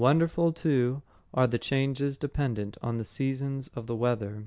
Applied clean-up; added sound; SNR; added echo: none; none; none; none.